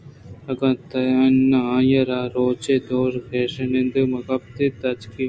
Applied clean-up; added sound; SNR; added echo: none; none; none; none.